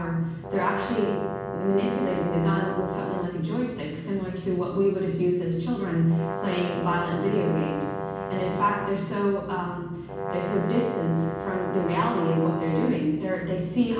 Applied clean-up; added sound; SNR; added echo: none; Brass instrument; 7 dB; reverberation time 1.2 s.